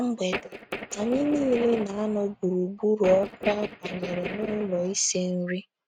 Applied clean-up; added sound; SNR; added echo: neural mask model RNNoise.